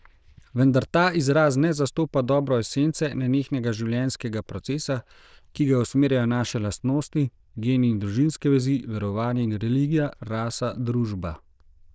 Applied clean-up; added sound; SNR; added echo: neural diffusion model UNIVERSE++.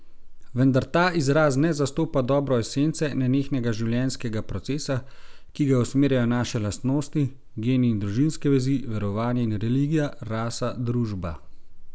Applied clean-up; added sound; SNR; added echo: none; none; none; none.